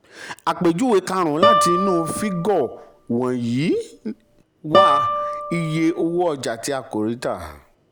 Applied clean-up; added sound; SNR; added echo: none; Guitar; 1 dB; none.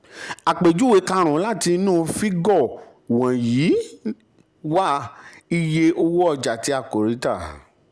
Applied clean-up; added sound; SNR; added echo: none; none; none; none.